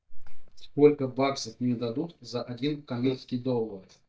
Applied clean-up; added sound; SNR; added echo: neural mask model DeepFilterNet 3.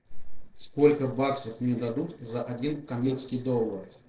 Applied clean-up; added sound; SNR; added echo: neural separator model SepFormer DNS4.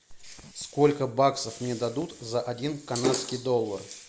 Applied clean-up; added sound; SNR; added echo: none; none; none; none.